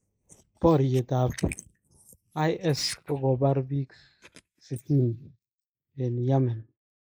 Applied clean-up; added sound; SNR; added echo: neural mask model Resemble Enhance denoiser.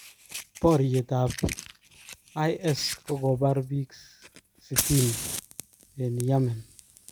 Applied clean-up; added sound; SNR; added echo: none; Fire; 10 dB; none.